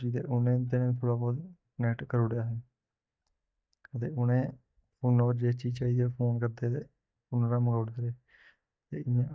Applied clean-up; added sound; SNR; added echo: neural mask model DeepFilterNet 3.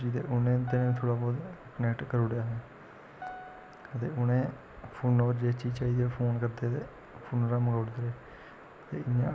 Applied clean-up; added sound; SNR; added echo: none; Piano; 19 dB; none.